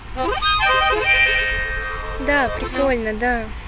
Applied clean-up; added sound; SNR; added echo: none; Harmonica; -3 dB; none.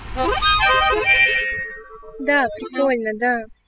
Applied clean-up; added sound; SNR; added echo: classical method spectral subtraction.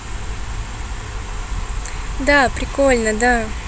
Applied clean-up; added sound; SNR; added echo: none; none; none; none.